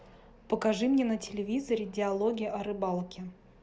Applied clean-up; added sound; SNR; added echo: none; none; none; none.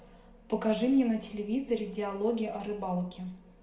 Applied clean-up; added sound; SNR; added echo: none; none; none; reverberation time 0.7 s.